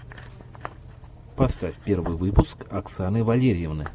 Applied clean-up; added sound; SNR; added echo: none; none; none; none.